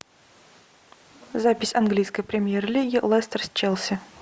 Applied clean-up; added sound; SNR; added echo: none; none; none; none.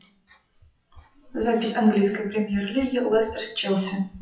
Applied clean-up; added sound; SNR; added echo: classical method WPE with log-MMSE.